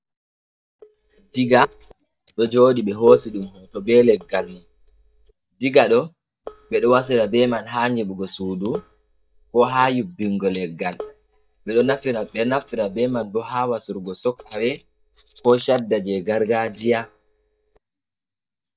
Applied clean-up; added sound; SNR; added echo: neural mask model DeepFilterNet 3.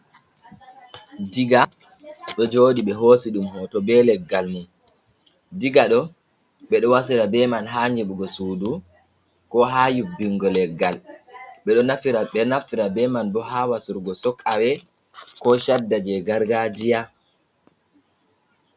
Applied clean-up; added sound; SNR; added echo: none; none; none; none.